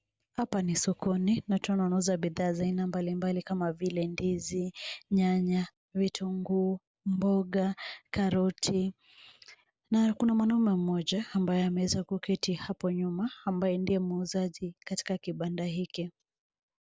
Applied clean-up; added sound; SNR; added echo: none; none; none; none.